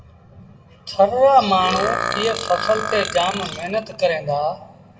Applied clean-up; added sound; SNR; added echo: none; Burping, eructation; 7 dB; reverberation time 1.0 s.